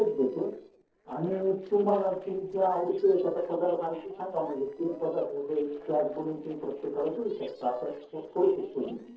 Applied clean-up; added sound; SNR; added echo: neural separator model SepFormer DNS4.